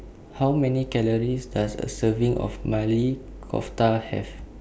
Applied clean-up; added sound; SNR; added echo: none; none; none; none.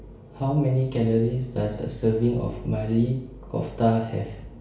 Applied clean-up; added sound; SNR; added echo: none; none; none; reverberation time 0.6 s.